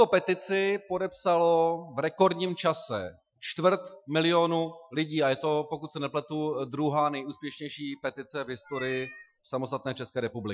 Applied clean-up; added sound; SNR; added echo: classical method Wiener filter.